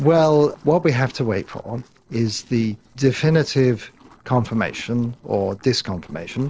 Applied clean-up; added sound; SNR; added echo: neural separator model SepFormer DNS4.